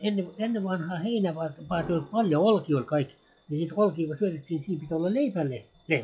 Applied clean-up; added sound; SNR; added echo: classical method log-MMSE.